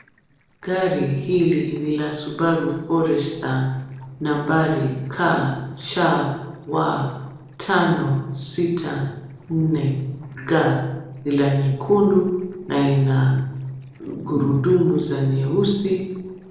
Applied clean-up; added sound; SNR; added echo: neural separator model SepFormer DNS4.